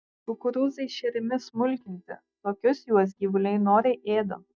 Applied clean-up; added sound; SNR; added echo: neural mask model DeepFilterNet 3.